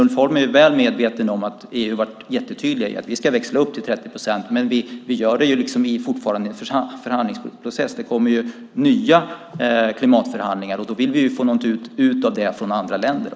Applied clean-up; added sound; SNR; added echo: none; none; none; none.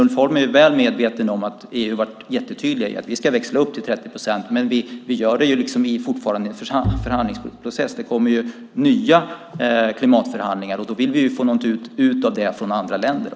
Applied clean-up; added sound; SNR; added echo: none; Bowed string instrument; 8 dB; none.